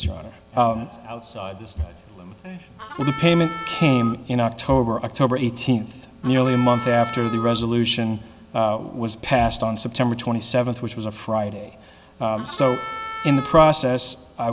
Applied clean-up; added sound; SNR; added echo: none; Harmonica; 10 dB; none.